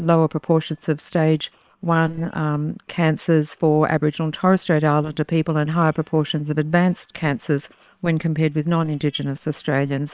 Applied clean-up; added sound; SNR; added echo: neural separator model SepFormer WHAM!.